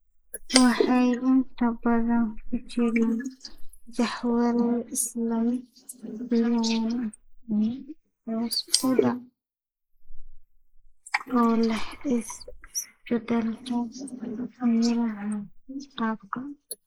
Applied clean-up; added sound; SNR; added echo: neural mask model Resemble Enhance denoiser.